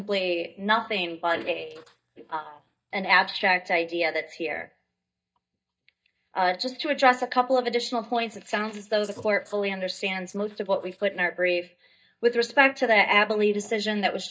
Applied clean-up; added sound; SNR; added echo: neural mask model DeepFilterNet 3.